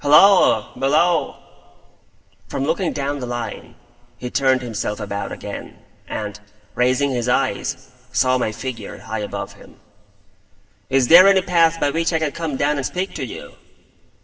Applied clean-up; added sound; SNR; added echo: none; none; none; reverberation time 2.7 s.